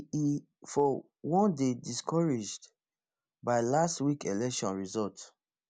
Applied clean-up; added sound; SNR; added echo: none; none; none; none.